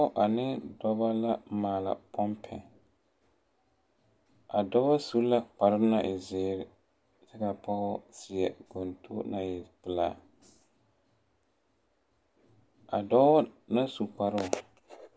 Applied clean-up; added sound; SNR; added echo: none; none; none; none.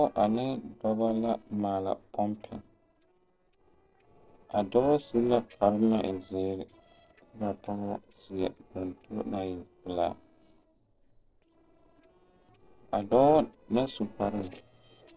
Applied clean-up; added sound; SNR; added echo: neural separator model SepFormer DNS4.